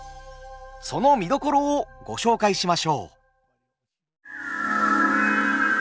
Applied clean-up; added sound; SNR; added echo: none; none; none; none.